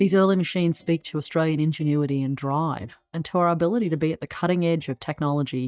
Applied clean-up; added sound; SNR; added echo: neural mask model DeepFilterNet 3.